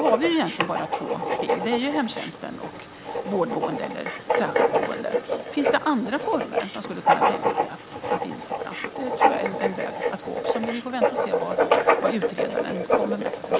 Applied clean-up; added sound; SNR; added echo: none; Writing; -4 dB; none.